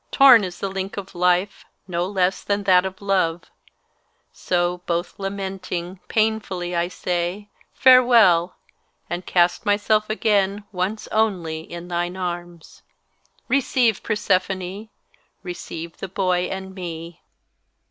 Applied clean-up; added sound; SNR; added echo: none; none; none; none.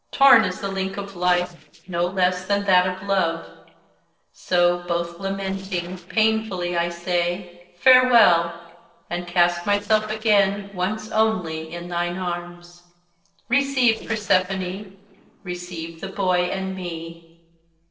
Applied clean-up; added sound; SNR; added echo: neural separator model SepFormer DNS4.